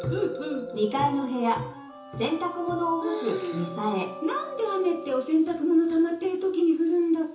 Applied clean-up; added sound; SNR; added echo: none; none; none; reverberation time 0.7 s.